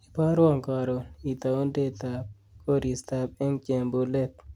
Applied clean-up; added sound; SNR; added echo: none; none; none; none.